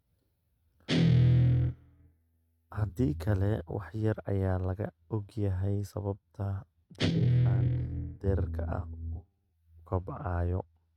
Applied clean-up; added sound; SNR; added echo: neural mask model RNNoise.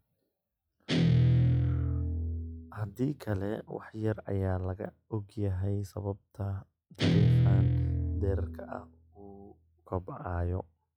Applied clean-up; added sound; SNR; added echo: classical method log-MMSE.